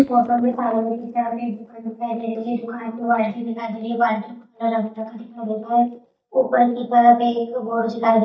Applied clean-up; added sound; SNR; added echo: neural mask model DeepFilterNet 3.